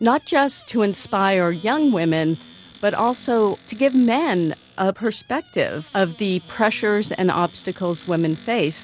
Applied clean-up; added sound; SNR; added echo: none; Squeak / Cupboard open or close; 20 dB; none.